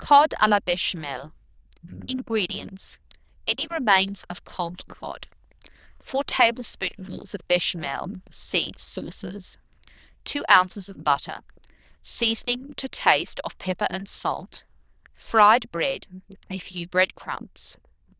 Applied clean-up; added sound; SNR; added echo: neural diffusion model UNIVERSE++.